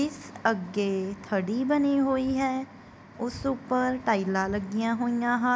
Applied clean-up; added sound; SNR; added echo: none; none; none; none.